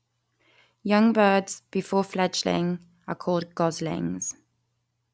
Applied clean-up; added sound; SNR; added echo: none; none; none; none.